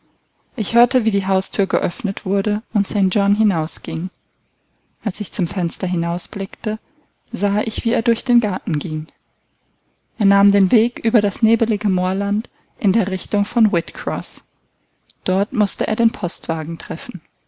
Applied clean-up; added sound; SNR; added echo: none; none; none; none.